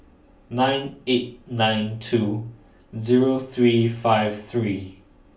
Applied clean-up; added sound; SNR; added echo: none; none; none; reverberation time 0.4 s.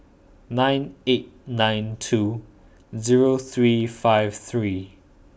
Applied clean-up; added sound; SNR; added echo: none; none; none; none.